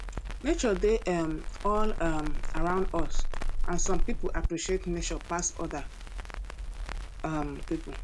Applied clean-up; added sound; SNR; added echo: none; Crackle; -2 dB; none.